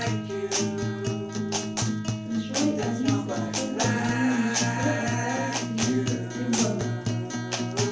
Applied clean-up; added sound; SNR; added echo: none; Guitar; -4 dB; reverberation time 1.0 s.